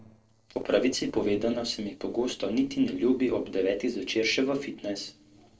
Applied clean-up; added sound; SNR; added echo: neural separator model SepFormer DNS4.